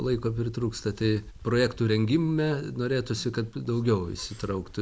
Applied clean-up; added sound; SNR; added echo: none; none; none; none.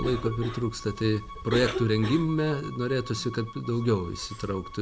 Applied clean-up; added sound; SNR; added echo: none; Cough + Bowed string instrument; 10 dB; none.